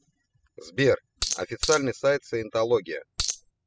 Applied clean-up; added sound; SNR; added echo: classical method spectral subtraction.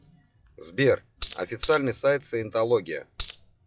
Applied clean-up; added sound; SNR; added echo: classical method log-MMSE.